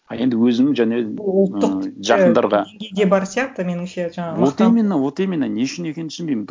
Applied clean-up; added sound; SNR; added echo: none; none; none; none.